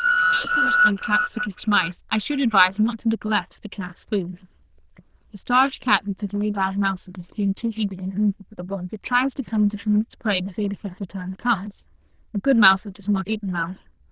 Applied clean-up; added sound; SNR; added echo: neural diffusion model UNIVERSE++.